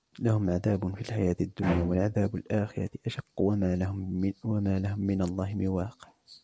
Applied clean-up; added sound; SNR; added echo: none; Bowed string instrument; 9 dB; none.